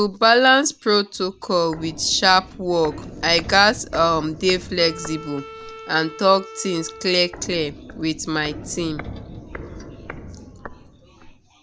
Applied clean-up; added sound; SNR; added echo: none; Wind instrument, woodwind instrument + Walk, footsteps; 15 dB; none.